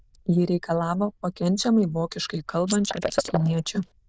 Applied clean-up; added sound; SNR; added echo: neural diffusion model UNIVERSE++.